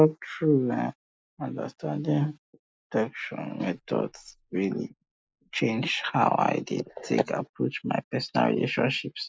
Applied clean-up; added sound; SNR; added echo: neural mask model Resemble Enhance denoiser.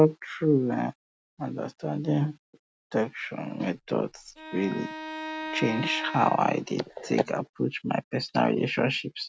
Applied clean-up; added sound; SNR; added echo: none; Bowed string instrument; 10 dB; none.